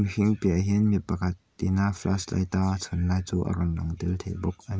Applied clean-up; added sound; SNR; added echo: none; none; none; none.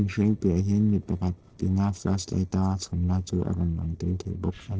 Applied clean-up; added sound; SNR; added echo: neural separator model SepFormer DNS4.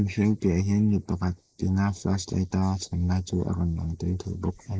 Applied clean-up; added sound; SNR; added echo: neural mask model Resemble Enhance denoiser.